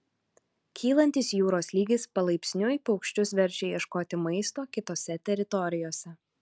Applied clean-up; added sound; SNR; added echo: none; none; none; none.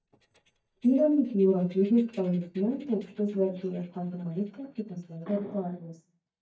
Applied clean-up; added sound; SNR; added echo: neural mask model DeepFilterNet 3.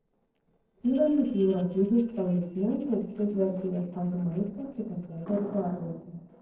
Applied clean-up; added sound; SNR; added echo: neural separator model SepFormer DNS4.